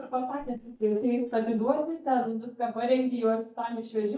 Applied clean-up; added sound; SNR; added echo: neural mask model DeepFilterNet 3.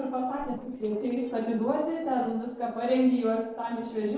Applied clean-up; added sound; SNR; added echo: neural separator model SepFormer DNS4.